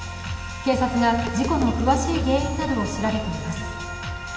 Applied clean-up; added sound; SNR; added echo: none; Tap; 19 dB; reverberation time 2.9 s.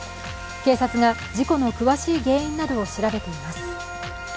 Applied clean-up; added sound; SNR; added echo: none; none; none; none.